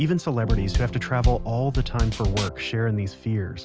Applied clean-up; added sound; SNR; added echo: none; Drum kit; 1 dB; none.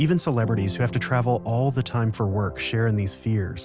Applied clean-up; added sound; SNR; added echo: none; none; none; none.